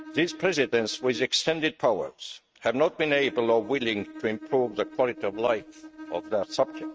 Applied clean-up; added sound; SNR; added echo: neural mask model RNNoise.